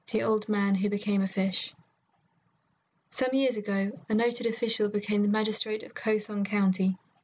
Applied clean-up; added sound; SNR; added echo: none; none; none; none.